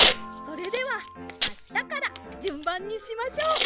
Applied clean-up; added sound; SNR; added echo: none; Packing tape, duct tape / Tearing; -5 dB; none.